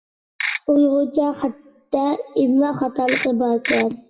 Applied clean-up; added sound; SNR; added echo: classical method WPE with log-MMSE.